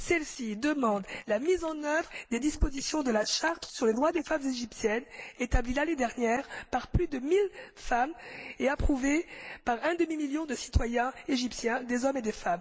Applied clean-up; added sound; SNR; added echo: neural mask model Resemble Enhance denoiser.